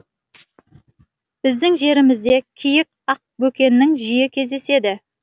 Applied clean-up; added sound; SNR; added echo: none; none; none; none.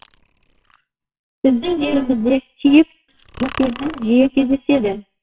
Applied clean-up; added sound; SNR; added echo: neural separator model SepFormer WHAMR!.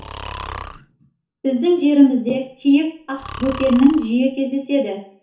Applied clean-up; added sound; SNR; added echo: none; Breathing; 17 dB; reverberation time 0.9 s.